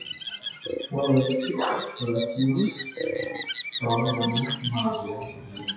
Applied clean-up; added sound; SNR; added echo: classical method WPE with log-MMSE.